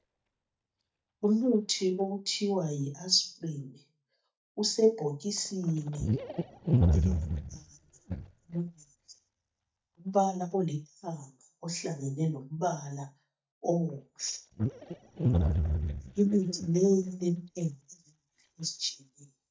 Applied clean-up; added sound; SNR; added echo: neural mask model DeepFilterNet 3.